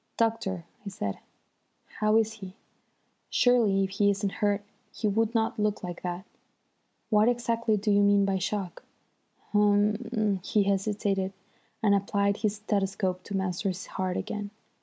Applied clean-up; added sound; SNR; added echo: none; none; none; none.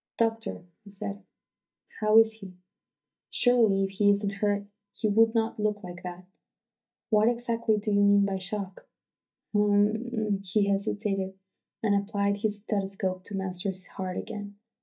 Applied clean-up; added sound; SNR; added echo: neural mask model DeepFilterNet 3.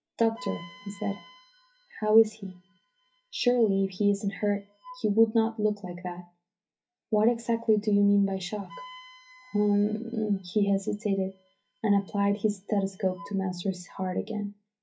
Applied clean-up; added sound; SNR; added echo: classical method WPE with log-MMSE.